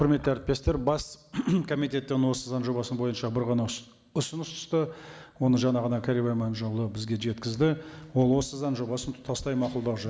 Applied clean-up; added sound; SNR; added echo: none; none; none; none.